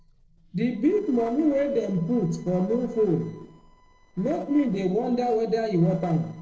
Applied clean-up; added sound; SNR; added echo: neural separator model SepFormer DNS4.